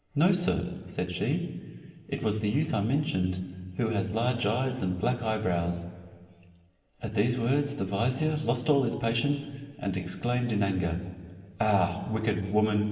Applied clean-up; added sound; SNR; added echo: none; none; none; reverberation time 2.0 s.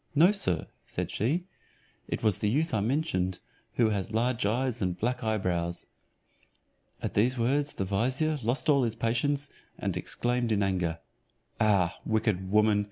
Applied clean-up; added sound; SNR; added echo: none; none; none; none.